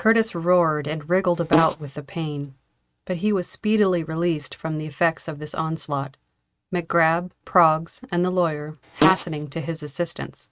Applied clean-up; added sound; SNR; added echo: neural mask model RNNoise.